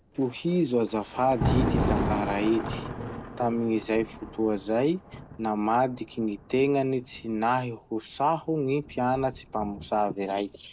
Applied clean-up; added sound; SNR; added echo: none; Thunder; 7 dB; none.